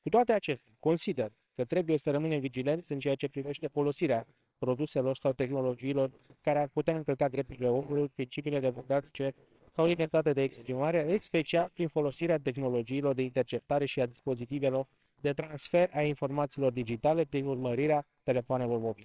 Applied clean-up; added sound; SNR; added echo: neural separator model SepFormer WHAMR!.